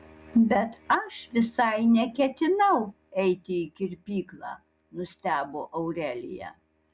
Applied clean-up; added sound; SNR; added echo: none; none; none; none.